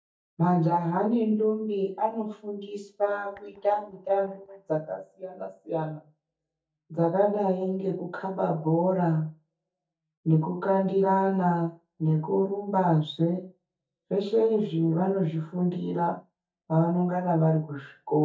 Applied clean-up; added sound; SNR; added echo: neural mask model DeepFilterNet 3.